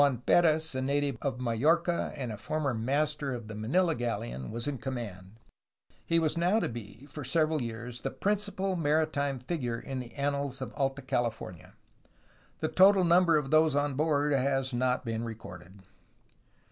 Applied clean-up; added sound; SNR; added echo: none; none; none; none.